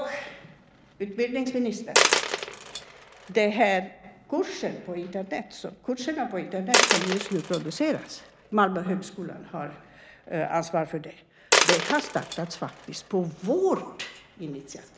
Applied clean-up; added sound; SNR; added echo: none; Coin (dropping); 2 dB; none.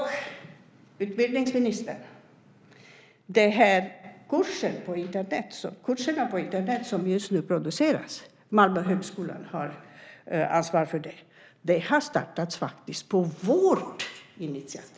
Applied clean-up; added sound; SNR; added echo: none; none; none; none.